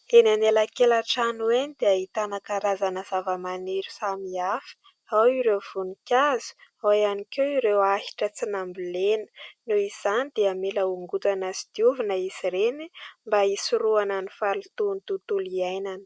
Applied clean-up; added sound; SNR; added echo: none; none; none; none.